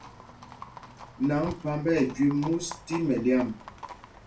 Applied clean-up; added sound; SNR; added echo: none; Livestock, farm animals, working animals; 15 dB; reverberation time 0.3 s.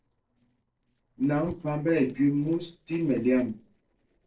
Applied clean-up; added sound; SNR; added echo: neural separator model SepFormer DNS4.